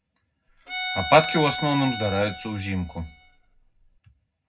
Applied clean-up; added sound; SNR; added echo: none; Bowed string instrument; 7 dB; reverberation time 0.3 s.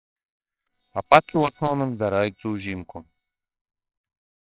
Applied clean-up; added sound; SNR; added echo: neural separator model SepFormer WHAMR!.